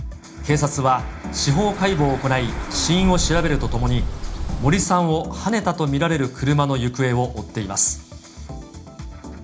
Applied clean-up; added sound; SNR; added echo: none; Bird; 5 dB; reverberation time 0.4 s.